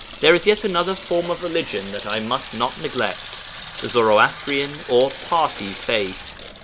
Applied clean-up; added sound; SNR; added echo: none; Sink (filling or washing) / Water tap, faucet; 11 dB; none.